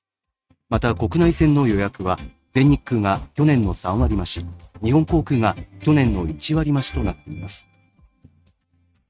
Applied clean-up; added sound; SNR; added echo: neural mask model RNNoise.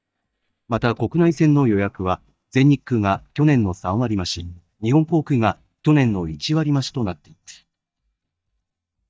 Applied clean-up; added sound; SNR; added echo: neural mask model DeepFilterNet 3.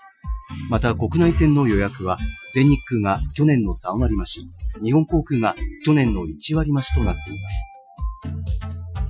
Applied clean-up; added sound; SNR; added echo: classical method Wiener filter.